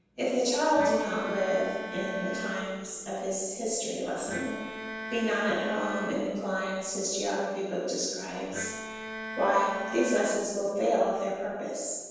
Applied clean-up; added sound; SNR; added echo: none; Bowed string instrument; 10 dB; reverberation time 1.2 s.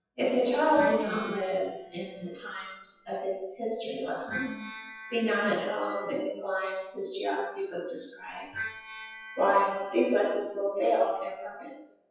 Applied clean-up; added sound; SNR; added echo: classical method WPE with log-MMSE.